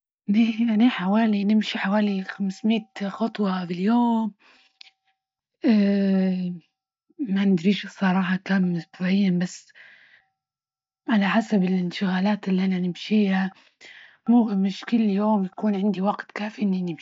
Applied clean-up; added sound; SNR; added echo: neural mask model DeepFilterNet 3.